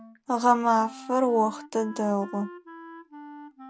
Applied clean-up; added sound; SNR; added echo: none; Wind instrument, woodwind instrument; 17 dB; none.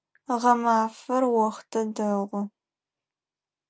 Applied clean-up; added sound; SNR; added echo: none; none; none; none.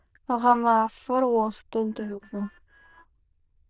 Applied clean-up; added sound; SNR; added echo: neural diffusion model UNIVERSE++.